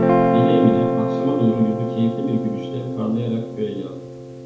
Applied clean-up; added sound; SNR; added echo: none; Guitar; -1 dB; reverberation time 2.1 s.